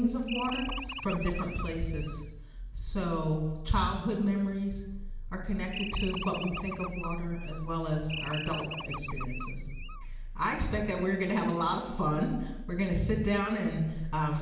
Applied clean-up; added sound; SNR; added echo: none; Animal; 10 dB; reverberation time 0.9 s.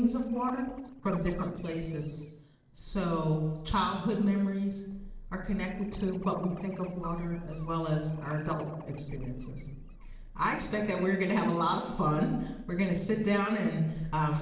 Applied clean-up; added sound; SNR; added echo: neural separator model SepFormer DNS4.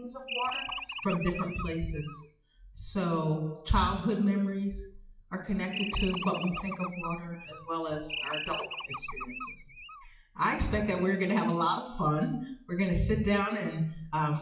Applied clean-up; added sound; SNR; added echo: classical method WPE with log-MMSE.